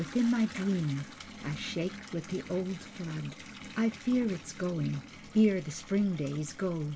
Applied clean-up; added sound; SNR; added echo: none; Bathtub (filling or washing) / Water tap, faucet; 15 dB; none.